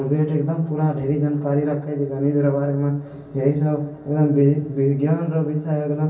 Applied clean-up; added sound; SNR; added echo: none; none; none; reverberation time 0.3 s.